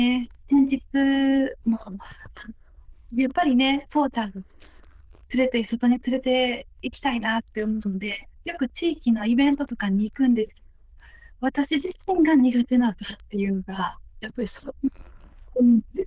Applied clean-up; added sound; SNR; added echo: neural diffusion model UNIVERSE++.